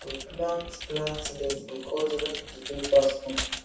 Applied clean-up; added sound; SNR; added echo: none; Computer keyboard; 8 dB; reverberation time 0.6 s.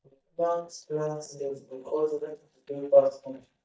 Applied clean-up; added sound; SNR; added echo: neural mask model DeepFilterNet 3.